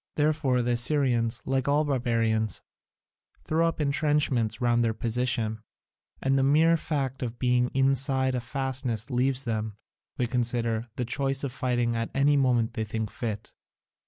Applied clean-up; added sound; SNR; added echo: none; none; none; none.